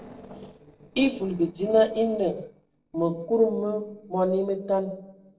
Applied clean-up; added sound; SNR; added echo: neural separator model SepFormer DNS4.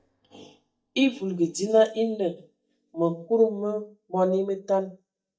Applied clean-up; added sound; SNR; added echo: neural mask model DeepFilterNet 3.